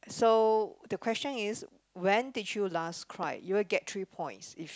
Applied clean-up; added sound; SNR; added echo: none; none; none; none.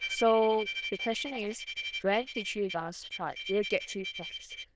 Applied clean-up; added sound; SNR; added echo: neural diffusion model UNIVERSE++.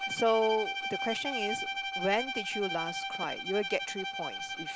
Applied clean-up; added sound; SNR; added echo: none; Bowed string instrument; 3 dB; none.